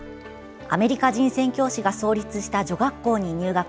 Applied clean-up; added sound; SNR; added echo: none; none; none; none.